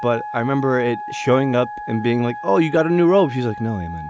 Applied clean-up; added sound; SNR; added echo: none; Wind instrument, woodwind instrument; 12 dB; none.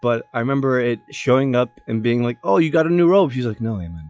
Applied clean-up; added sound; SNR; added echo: classical method log-MMSE.